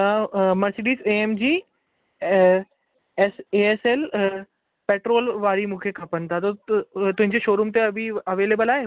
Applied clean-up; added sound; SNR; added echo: none; none; none; none.